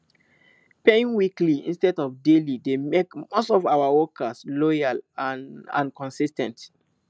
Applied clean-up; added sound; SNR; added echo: none; none; none; none.